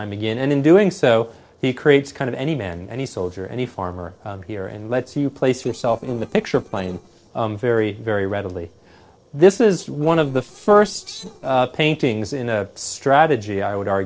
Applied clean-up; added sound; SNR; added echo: neural separator model SepFormer DNS4.